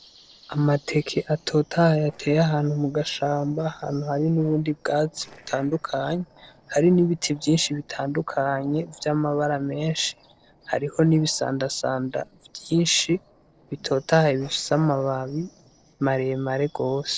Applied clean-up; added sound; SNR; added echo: neural separator model SepFormer DNS4.